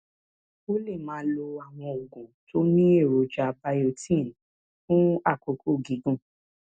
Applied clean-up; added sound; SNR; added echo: none; none; none; none.